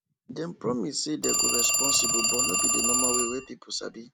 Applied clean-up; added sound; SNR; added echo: none; Telephone; -4 dB; none.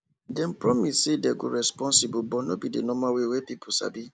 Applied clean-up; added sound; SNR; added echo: none; none; none; none.